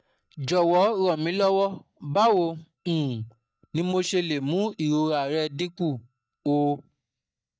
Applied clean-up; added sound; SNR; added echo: neural mask model DeepFilterNet 3.